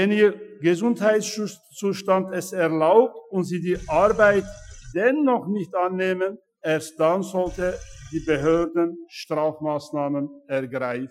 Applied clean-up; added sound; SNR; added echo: classical method Wiener filter.